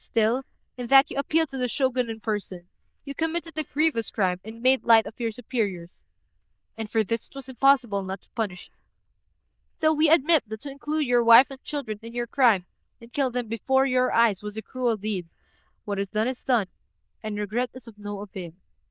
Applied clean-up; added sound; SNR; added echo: neural diffusion model UNIVERSE++.